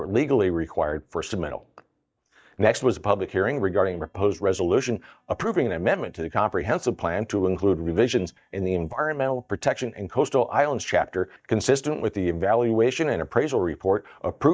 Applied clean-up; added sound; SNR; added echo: neural mask model DeepFilterNet 3.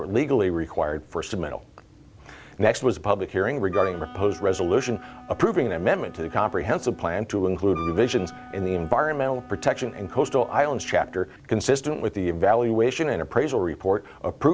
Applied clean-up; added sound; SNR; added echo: none; Wind instrument, woodwind instrument; 17 dB; none.